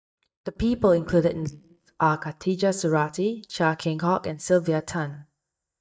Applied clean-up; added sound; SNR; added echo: neural mask model DeepFilterNet 3.